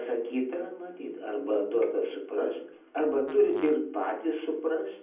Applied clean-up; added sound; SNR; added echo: none; Fart; 18 dB; reverberation time 0.6 s.